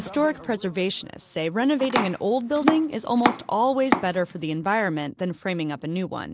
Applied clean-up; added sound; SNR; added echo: none; Domestic sounds, home sounds; 3 dB; none.